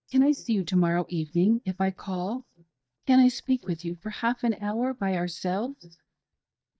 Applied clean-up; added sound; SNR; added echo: neural mask model DeepFilterNet 3.